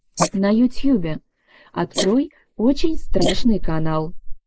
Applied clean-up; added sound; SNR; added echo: neural mask model Resemble Enhance denoiser.